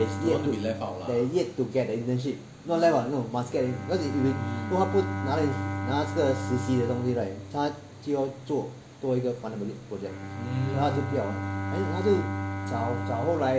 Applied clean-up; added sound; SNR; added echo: none; Bowed string instrument; 6 dB; none.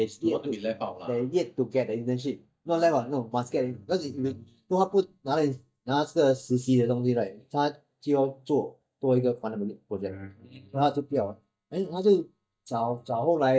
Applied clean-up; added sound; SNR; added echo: neural mask model DeepFilterNet 3.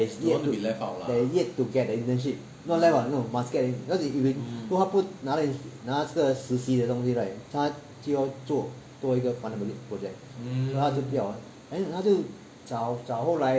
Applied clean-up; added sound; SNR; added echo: none; none; none; none.